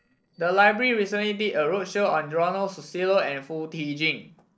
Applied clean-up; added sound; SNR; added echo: neural separator model SepFormer DNS4.